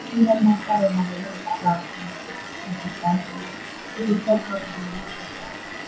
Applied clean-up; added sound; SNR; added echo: classical method WPE with log-MMSE.